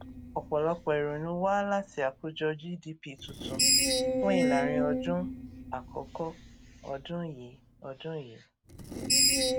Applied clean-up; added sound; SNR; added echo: none; Screech; -2 dB; none.